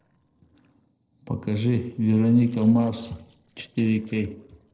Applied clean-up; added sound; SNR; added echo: neural separator model SepFormer DNS4.